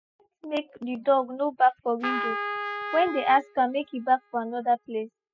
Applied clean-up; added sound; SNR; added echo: classical method spectral subtraction.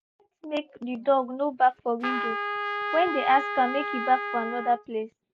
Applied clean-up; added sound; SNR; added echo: none; Trumpet; 5 dB; none.